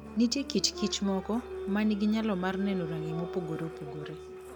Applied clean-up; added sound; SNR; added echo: none; Applause; 9 dB; none.